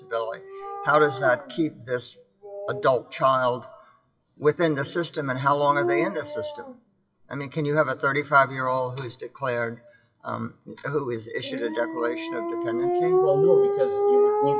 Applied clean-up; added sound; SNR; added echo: classical method WPE with log-MMSE.